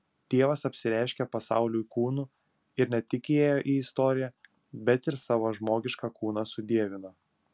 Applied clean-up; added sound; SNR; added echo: none; none; none; none.